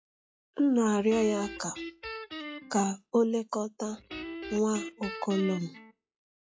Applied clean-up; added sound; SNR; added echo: classical method log-MMSE.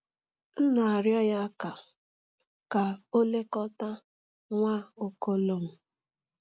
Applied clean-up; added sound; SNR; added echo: none; none; none; none.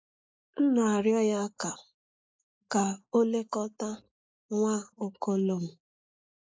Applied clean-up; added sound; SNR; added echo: neural mask model Resemble Enhance denoiser.